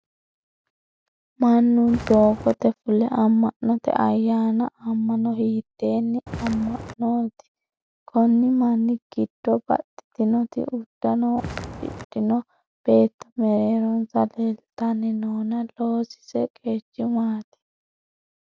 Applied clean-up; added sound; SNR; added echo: none; Walk, footsteps; 10 dB; none.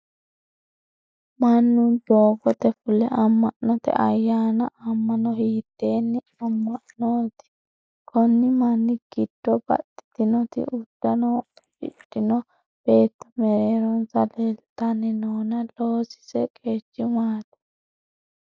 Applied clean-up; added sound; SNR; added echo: neural mask model Resemble Enhance denoiser.